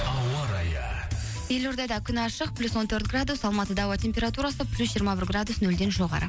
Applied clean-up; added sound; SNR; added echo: none; none; none; none.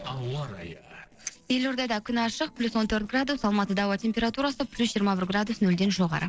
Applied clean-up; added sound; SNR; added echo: neural separator model SepFormer DNS4.